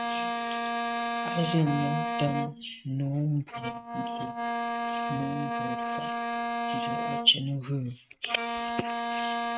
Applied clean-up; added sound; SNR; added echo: neural mask model RNNoise.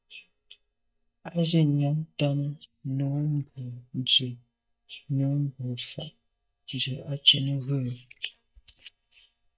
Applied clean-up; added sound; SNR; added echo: neural mask model DeepFilterNet 3.